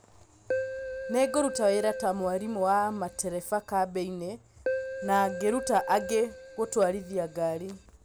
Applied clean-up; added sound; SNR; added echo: none; Keyboard (musical); 8 dB; none.